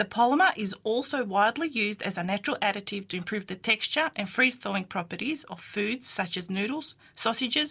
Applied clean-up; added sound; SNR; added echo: none; none; none; none.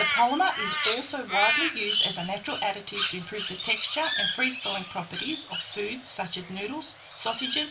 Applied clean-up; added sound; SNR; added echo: none; Crow; 1 dB; reverberation time 0.3 s.